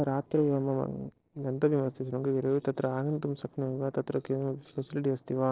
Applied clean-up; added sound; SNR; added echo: neural separator model SepFormer DNS4.